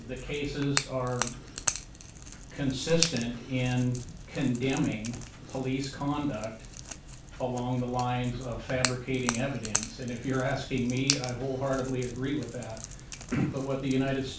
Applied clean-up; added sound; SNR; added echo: none; Crack / Crackle; 7 dB; reverberation time 0.3 s.